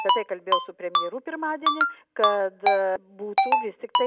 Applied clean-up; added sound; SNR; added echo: none; Ringtone; -3 dB; none.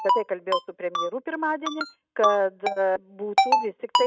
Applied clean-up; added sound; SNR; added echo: neural mask model RNNoise.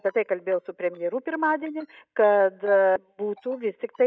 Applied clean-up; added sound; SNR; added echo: neural mask model DeepFilterNet 3.